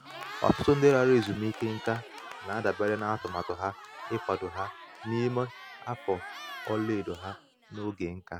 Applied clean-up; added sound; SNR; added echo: none; Cheering; 13 dB; none.